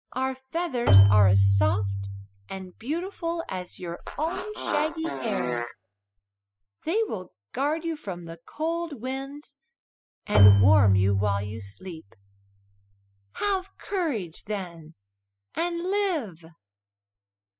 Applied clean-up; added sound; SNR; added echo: classical method spectral subtraction.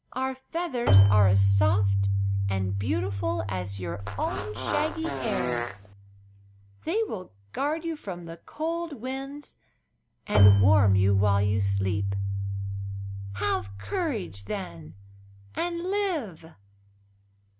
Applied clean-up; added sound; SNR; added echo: none; Fart + Keyboard (musical); -5 dB; none.